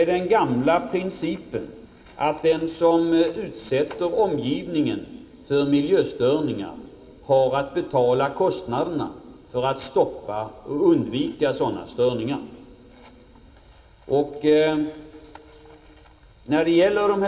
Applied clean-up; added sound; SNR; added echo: none; none; none; reverberation time 2.1 s.